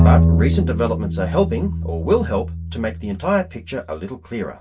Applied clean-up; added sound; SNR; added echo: none; Bowed string instrument; -2 dB; reverberation time 0.1 s.